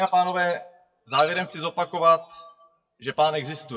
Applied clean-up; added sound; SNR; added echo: classical method WPE with log-MMSE.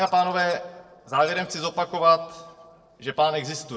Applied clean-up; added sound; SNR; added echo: neural separator model SepFormer DNS4.